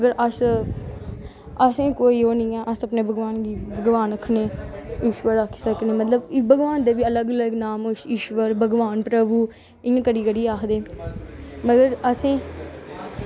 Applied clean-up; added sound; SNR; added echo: none; none; none; none.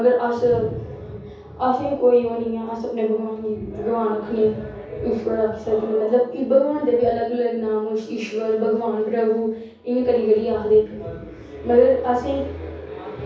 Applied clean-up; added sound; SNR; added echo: none; none; none; reverberation time 0.6 s.